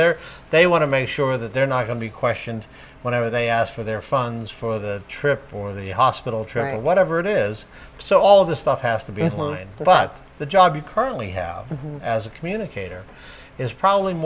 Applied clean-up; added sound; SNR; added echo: none; none; none; none.